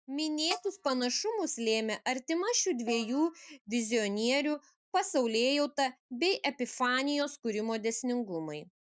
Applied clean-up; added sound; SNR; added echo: neural mask model DeepFilterNet 3.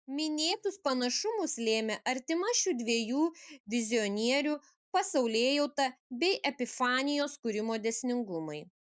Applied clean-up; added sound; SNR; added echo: neural mask model Resemble Enhance denoiser.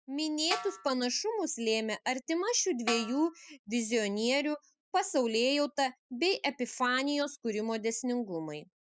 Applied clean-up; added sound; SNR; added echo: classical method spectral subtraction.